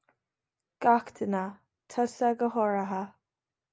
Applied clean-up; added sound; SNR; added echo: none; none; none; none.